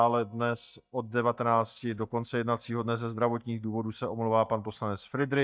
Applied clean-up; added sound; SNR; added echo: neural mask model DeepFilterNet 3.